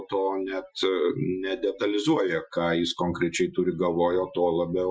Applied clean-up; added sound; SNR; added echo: classical method Wiener filter.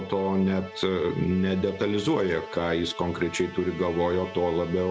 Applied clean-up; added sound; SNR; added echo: none; Musical instrument; 15 dB; none.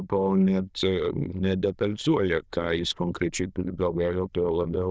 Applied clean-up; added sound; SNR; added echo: neural diffusion model UNIVERSE++.